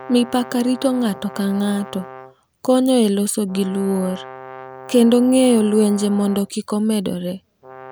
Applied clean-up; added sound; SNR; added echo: none; Brass instrument; 19 dB; none.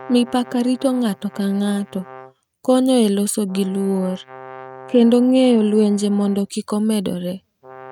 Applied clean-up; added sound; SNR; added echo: neural mask model RNNoise.